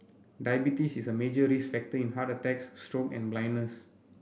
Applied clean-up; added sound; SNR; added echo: none; none; none; none.